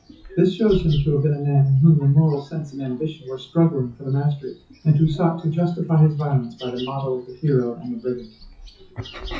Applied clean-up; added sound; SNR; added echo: classical method WPE with log-MMSE.